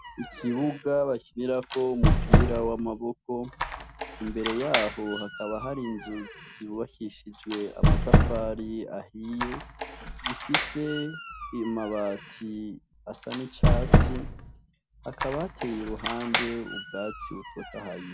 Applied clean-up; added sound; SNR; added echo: none; Squeak; -4 dB; none.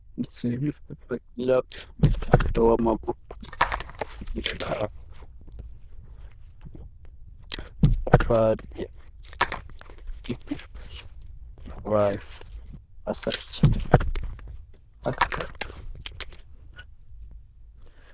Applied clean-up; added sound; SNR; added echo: neural diffusion model UNIVERSE++.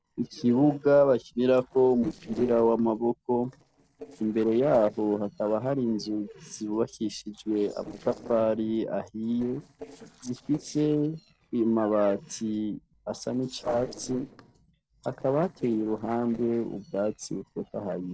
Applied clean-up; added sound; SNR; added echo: neural separator model SepFormer DNS4.